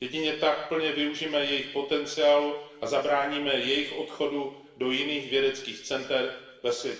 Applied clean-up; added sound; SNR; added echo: none; none; none; reverberation time 1.1 s.